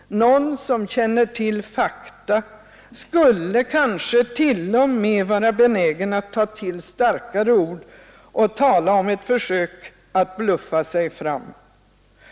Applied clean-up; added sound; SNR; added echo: none; none; none; none.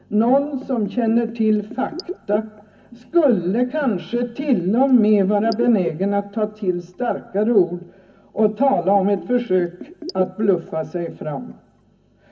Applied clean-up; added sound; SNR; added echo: none; Bathtub (filling or washing); 15 dB; reverberation time 0.3 s.